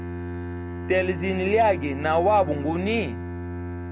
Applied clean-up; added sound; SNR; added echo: none; Bowed string instrument; 7 dB; none.